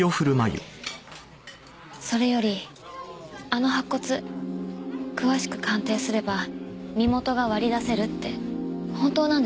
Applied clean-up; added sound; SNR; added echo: none; none; none; none.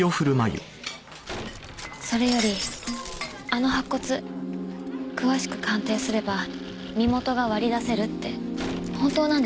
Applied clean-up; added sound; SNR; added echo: none; Shatter; 13 dB; none.